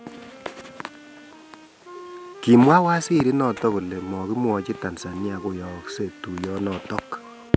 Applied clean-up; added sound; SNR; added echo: none; Wind instrument, woodwind instrument; 20 dB; none.